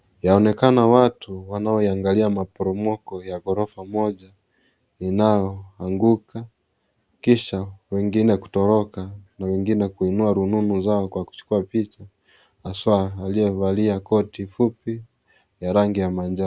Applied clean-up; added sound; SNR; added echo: none; none; none; none.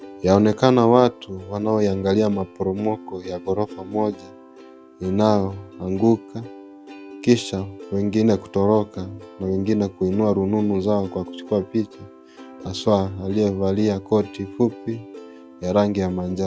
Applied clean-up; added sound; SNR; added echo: none; Plucked string instrument; 18 dB; none.